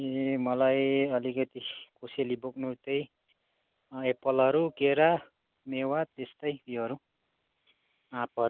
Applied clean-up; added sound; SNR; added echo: none; none; none; none.